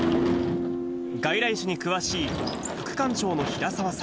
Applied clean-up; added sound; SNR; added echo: none; Sliding door / Slam + Guitar; 0 dB; none.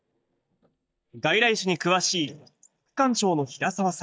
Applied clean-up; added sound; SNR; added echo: neural mask model DeepFilterNet 3.